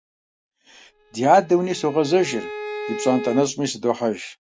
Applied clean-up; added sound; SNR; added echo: none; Bowed string instrument; 12 dB; none.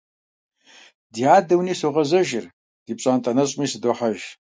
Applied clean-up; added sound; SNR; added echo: none; none; none; none.